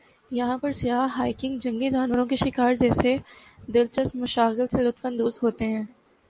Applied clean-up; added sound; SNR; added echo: none; none; none; none.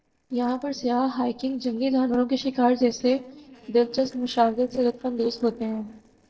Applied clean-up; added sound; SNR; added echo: neural separator model SepFormer DNS4.